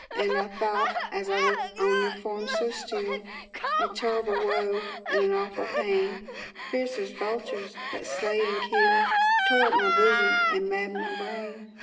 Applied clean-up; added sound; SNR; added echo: none; Gasp; -1 dB; reverberation time 2.1 s.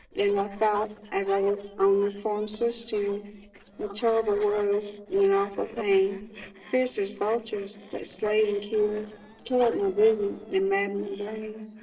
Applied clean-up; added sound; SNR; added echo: neural separator model SepFormer DNS4.